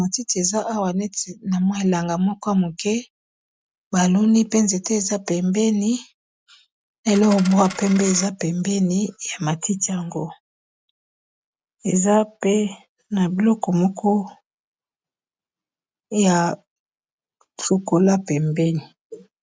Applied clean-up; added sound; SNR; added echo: none; Coin (dropping); 13 dB; none.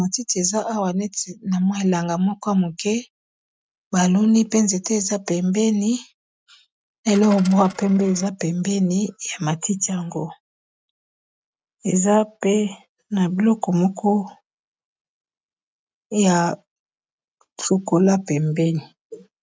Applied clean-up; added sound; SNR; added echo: neural mask model RNNoise.